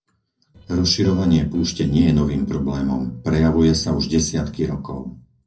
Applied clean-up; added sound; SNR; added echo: neural separator model SepFormer DNS4.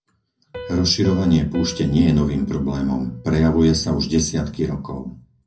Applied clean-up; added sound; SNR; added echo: none; Piano; 20 dB; reverberation time 0.4 s.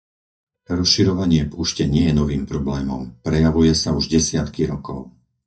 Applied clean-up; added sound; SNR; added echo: neural mask model DeepFilterNet 3.